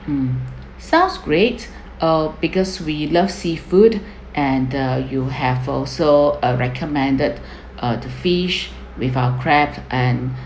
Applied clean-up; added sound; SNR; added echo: none; none; none; none.